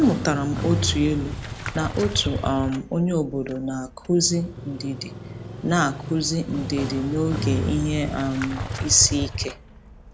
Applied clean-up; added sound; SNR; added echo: none; Motorcycle; 6 dB; none.